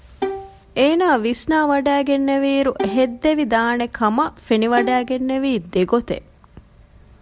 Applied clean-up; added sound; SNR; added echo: none; Bowed string instrument; 12 dB; none.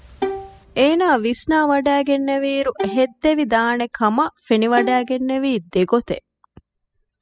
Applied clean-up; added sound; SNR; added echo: classical method spectral subtraction.